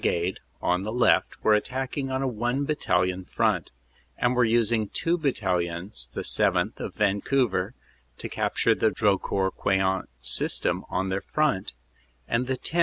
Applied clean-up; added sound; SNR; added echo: none; none; none; none.